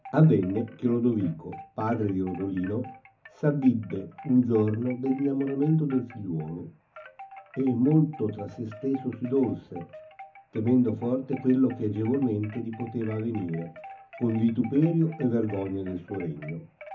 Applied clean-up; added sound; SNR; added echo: none; Wind chime; 20 dB; reverberation time 0.4 s.